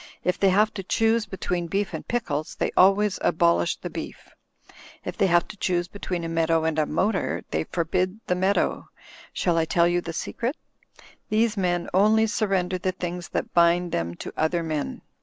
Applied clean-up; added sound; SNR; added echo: none; none; none; none.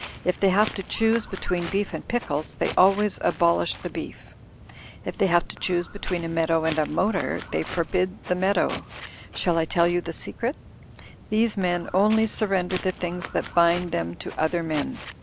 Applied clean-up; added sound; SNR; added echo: none; Walk, footsteps; 15 dB; none.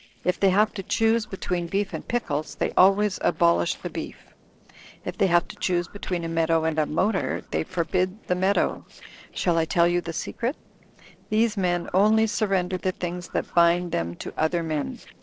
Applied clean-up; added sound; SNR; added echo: neural separator model SepFormer DNS4.